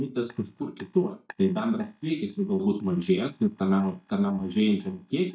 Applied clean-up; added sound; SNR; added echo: neural mask model DeepFilterNet 3.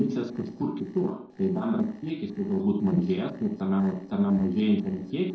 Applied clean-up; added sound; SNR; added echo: neural separator model SepFormer DNS4.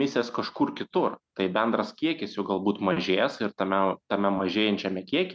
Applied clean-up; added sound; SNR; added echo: none; none; none; none.